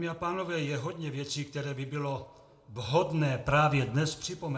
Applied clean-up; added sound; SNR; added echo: none; none; none; reverberation time 0.4 s.